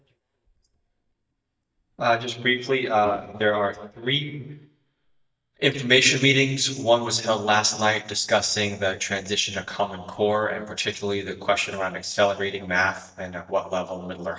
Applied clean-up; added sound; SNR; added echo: neural mask model DeepFilterNet 3.